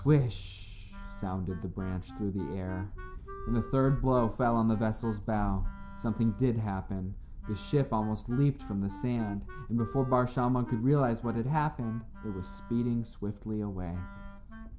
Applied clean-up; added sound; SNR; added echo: none; Wind instrument, woodwind instrument; 18 dB; none.